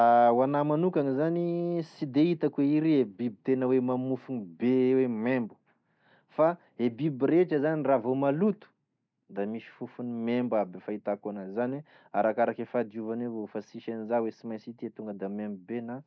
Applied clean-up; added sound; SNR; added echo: none; none; none; none.